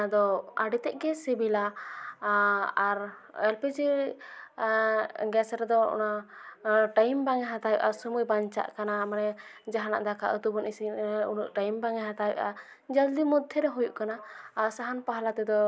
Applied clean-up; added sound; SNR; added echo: none; none; none; none.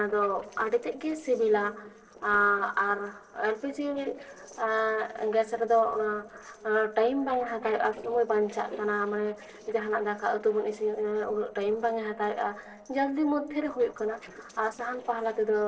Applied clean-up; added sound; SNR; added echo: neural separator model SepFormer DNS4.